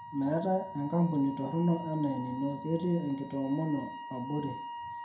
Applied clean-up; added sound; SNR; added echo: none; Wind instrument, woodwind instrument; 11 dB; reverberation time 0.4 s.